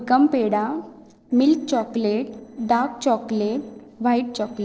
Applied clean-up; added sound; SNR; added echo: neural separator model SepFormer DNS4.